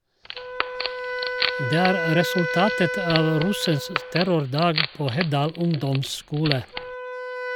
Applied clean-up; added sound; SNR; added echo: none; Wind instrument, woodwind instrument + Wood; 4 dB; none.